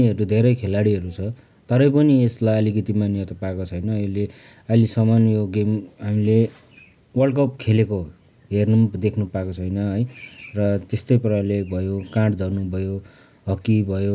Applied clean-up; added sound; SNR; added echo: none; none; none; none.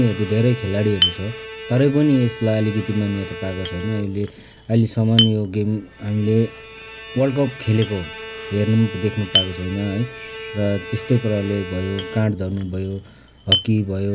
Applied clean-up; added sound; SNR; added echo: none; Bowed string instrument + Chink, clink; 8 dB; none.